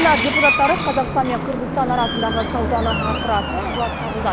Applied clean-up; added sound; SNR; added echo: none; Door; 1 dB; none.